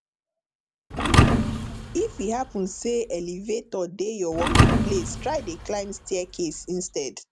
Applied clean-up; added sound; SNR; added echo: none; Thump, thud; -5 dB; none.